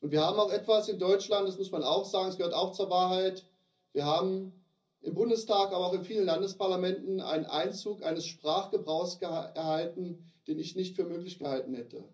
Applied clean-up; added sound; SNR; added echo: none; none; none; reverberation time 0.5 s.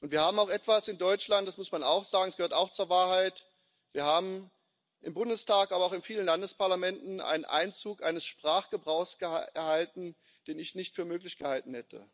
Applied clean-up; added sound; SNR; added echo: none; none; none; none.